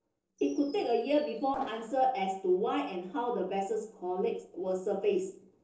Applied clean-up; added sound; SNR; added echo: neural separator model SepFormer DNS4.